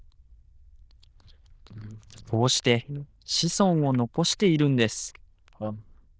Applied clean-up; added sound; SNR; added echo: neural diffusion model UNIVERSE++.